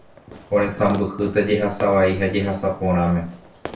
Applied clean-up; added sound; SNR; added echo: none; Fireworks; 18 dB; reverberation time 0.2 s.